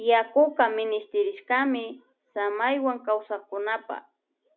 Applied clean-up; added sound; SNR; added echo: none; none; none; none.